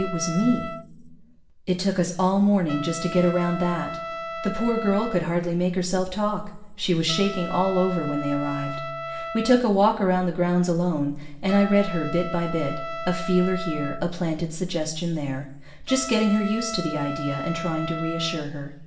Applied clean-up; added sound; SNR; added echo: none; Trumpet; 11 dB; reverberation time 0.7 s.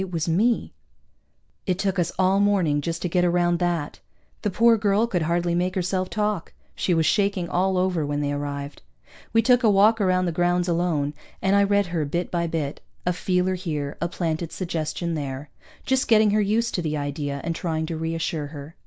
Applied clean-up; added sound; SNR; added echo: none; none; none; none.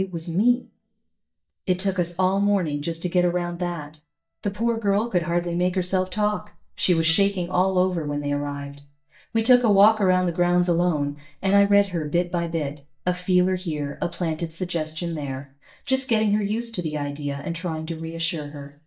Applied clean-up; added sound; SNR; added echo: neural mask model DeepFilterNet 3.